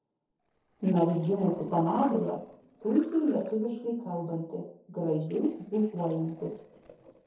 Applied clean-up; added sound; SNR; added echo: neural separator model SepFormer DNS4.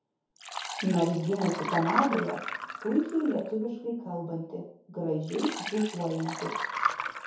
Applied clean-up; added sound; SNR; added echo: none; Liquid; 6 dB; reverberation time 0.6 s.